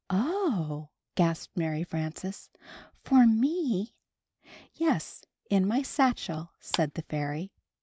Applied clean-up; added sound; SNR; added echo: neural mask model RNNoise.